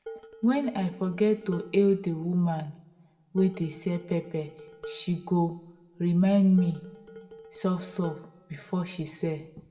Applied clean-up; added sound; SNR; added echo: none; Dishes, pots, and pans; 19 dB; reverberation time 1.1 s.